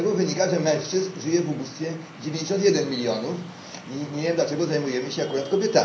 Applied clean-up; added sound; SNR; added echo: none; Traffic noise, roadway noise; 19 dB; reverberation time 0.6 s.